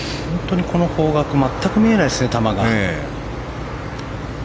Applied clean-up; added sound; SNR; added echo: none; none; none; none.